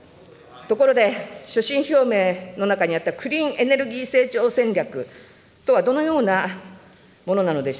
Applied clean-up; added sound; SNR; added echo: none; none; none; none.